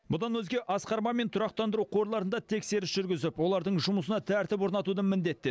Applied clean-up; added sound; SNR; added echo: none; none; none; none.